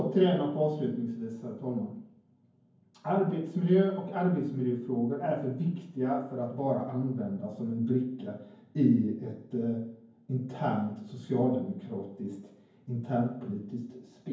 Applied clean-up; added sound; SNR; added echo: none; none; none; reverberation time 0.9 s.